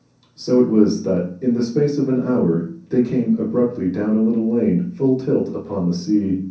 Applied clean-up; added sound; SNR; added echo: none; none; none; reverberation time 0.6 s.